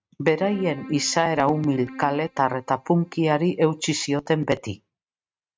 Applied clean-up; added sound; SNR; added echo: neural mask model RNNoise.